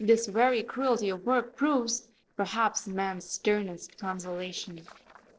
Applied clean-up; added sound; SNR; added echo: neural separator model SepFormer DNS4.